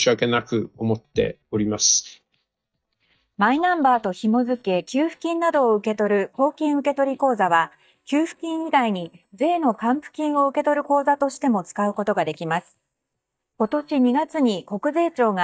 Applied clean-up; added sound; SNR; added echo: neural mask model DeepFilterNet 3.